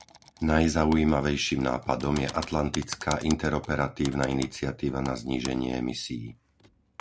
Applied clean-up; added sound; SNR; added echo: none; Typing; 17 dB; none.